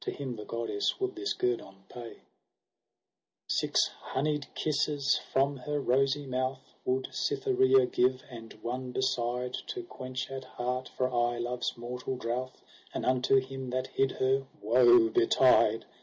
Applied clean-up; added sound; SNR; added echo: none; none; none; none.